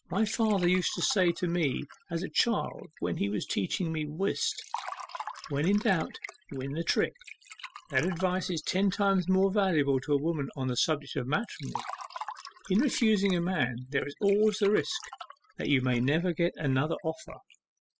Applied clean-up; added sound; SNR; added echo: classical method spectral subtraction.